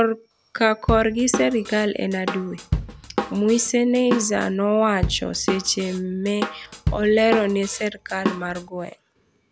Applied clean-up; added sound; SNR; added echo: none; Drum / Drum kit; 6 dB; none.